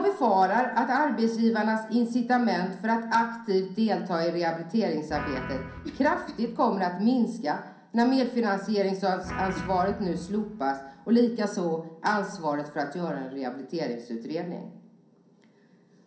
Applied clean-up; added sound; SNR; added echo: none; Guitar; 14 dB; reverberation time 0.6 s.